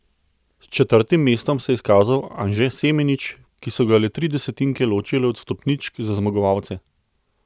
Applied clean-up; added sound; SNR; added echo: none; none; none; none.